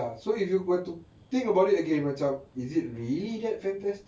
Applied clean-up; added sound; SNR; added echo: none; none; none; none.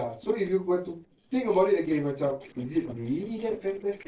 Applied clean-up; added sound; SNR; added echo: neural separator model SepFormer DNS4.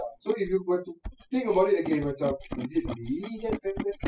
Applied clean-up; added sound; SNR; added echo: classical method spectral subtraction.